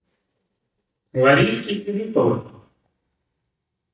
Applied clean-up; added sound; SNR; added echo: neural mask model DeepFilterNet 3.